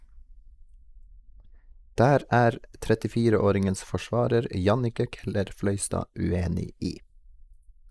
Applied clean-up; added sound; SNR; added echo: neural mask model Resemble Enhance denoiser.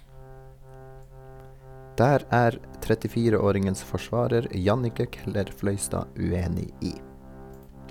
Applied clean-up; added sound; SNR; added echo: none; Organ; 18 dB; none.